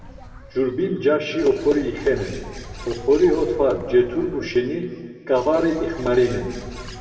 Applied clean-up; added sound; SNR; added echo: none; Bird; 16 dB; reverberation time 1.7 s.